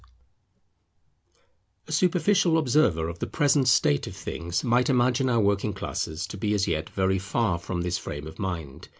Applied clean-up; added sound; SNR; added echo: none; none; none; none.